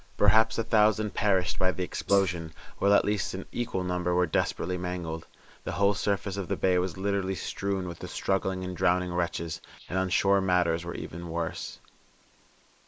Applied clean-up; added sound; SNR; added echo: neural mask model Resemble Enhance denoiser.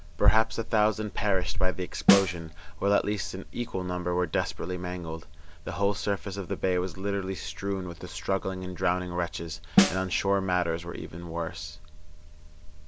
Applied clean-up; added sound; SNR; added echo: none; Snare drum; 4 dB; none.